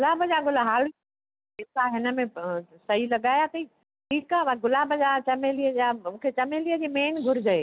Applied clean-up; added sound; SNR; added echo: none; none; none; none.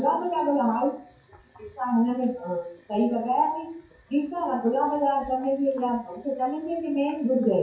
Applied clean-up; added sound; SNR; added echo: classical method WPE with log-MMSE.